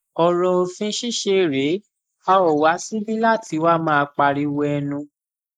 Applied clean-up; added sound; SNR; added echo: neural mask model Resemble Enhance denoiser.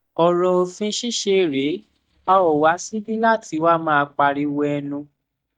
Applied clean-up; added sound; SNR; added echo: neural mask model DeepFilterNet 3.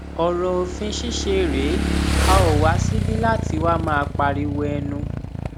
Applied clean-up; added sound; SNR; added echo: none; Motorcycle / Engine; -1 dB; none.